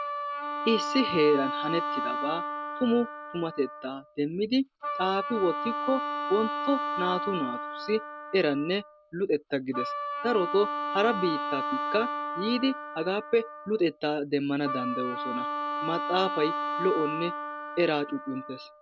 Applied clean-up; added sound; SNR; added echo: none; Wind instrument, woodwind instrument; 4 dB; none.